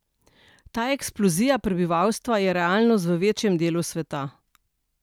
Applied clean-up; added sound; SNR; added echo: none; none; none; none.